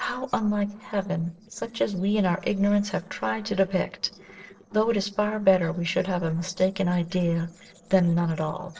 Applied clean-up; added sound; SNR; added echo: neural separator model SepFormer DNS4.